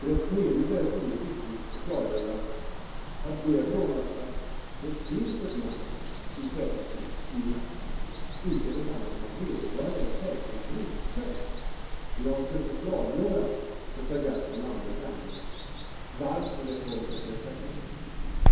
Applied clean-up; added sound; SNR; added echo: none; Water; -2 dB; reverberation time 1.2 s.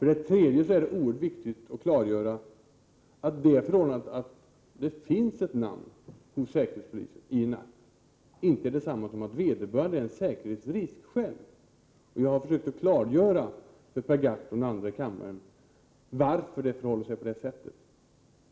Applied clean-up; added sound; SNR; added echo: none; none; none; none.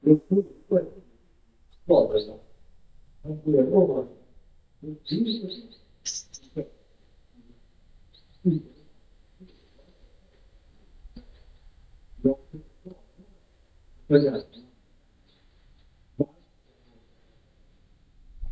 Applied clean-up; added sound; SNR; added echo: neural mask model DeepFilterNet 3.